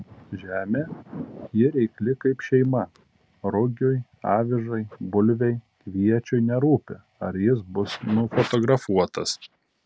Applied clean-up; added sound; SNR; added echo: none; none; none; none.